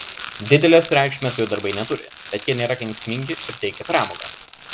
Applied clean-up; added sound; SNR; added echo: none; Rattle; 11 dB; none.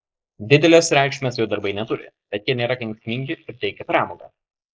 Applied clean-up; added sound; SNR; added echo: neural mask model Resemble Enhance denoiser.